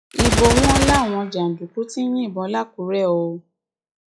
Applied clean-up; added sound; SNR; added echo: classical method log-MMSE.